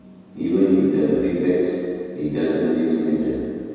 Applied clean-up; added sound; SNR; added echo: none; none; none; reverberation time 2.1 s.